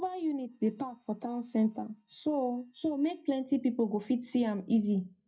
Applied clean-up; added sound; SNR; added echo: neural mask model DeepFilterNet 3.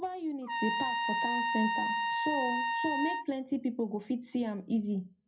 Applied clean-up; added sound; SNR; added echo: none; Trumpet; -2 dB; reverberation time 0.4 s.